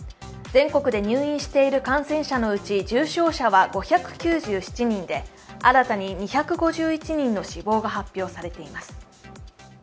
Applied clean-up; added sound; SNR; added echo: none; none; none; none.